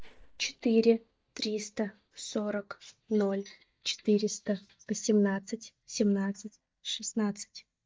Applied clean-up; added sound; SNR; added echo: neural mask model DeepFilterNet 3.